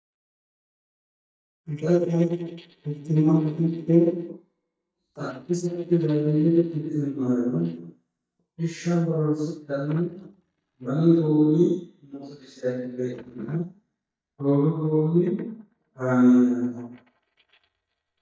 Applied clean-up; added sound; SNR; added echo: neural mask model DeepFilterNet 3.